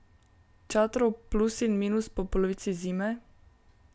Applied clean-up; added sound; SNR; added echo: none; none; none; none.